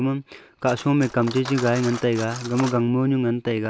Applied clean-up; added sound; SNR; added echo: none; Cutlery, silverware; 16 dB; none.